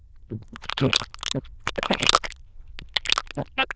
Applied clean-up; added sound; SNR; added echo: neural diffusion model UNIVERSE++.